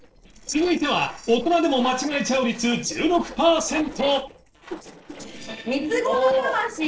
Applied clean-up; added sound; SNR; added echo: neural separator model SepFormer DNS4.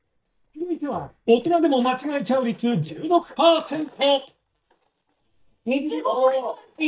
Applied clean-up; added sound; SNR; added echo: neural mask model DeepFilterNet 3.